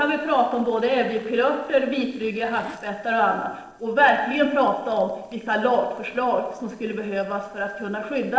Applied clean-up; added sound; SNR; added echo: neural separator model SepFormer DNS4.